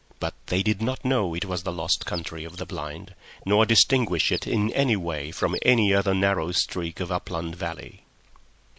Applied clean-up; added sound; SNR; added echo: neural mask model Resemble Enhance denoiser.